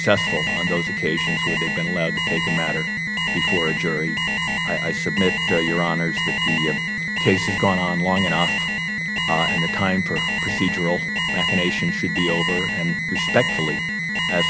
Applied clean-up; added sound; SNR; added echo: none; Alarm; -2 dB; none.